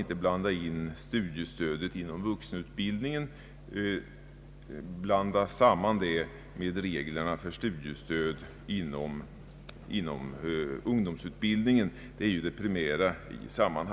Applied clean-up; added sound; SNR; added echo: none; none; none; none.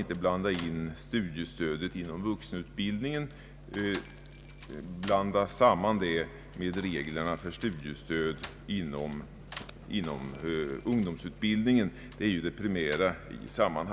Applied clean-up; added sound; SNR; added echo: none; Shatter + Slam; 18 dB; none.